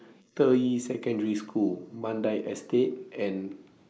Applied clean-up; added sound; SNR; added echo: neural mask model Resemble Enhance denoiser.